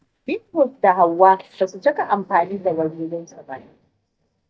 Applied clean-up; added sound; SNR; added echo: neural mask model DeepFilterNet 3.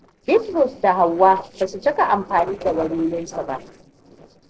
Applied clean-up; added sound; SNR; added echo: neural separator model SepFormer DNS4.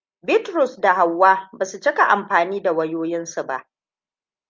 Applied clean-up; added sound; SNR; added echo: none; none; none; none.